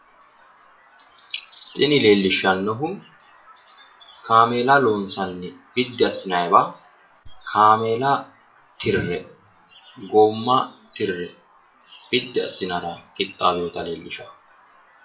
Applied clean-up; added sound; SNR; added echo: classical method WPE with log-MMSE.